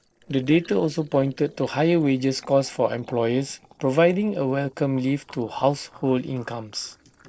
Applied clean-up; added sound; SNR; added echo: neural separator model SepFormer DNS4.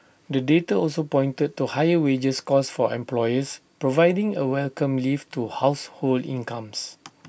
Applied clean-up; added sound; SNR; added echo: none; none; none; none.